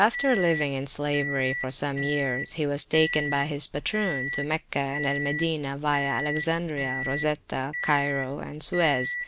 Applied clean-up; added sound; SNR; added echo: none; Microwave oven; 7 dB; none.